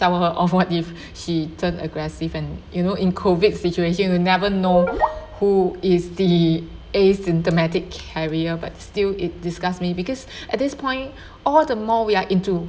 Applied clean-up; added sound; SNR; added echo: none; none; none; none.